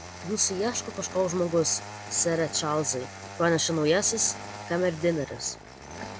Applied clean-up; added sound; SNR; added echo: none; Engine starting; 13 dB; none.